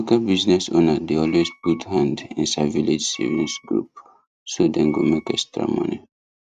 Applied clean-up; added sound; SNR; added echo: neural mask model RNNoise.